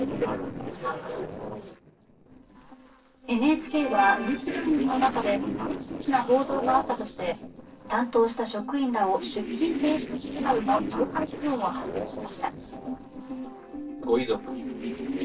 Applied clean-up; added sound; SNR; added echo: neural separator model SepFormer DNS4.